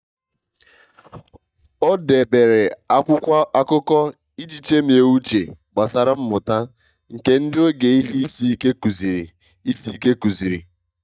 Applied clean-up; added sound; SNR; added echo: neural mask model DeepFilterNet 3.